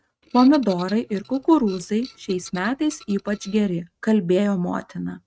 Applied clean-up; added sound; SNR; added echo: neural mask model RNNoise.